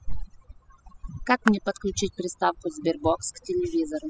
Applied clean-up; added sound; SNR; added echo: classical method spectral subtraction.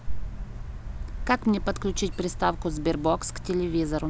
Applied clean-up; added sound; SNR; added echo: none; none; none; none.